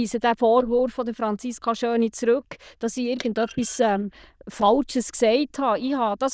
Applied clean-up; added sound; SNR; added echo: neural diffusion model UNIVERSE++.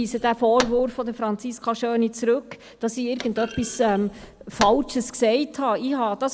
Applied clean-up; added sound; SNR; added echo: none; Thump, thud; 15 dB; none.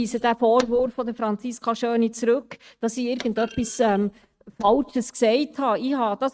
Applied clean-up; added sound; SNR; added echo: neural mask model RNNoise.